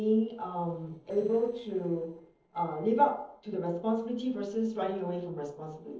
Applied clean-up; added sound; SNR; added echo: neural separator model SepFormer DNS4.